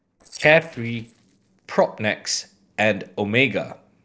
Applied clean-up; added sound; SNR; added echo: neural separator model SepFormer DNS4.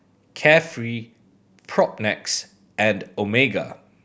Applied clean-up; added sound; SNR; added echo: none; none; none; none.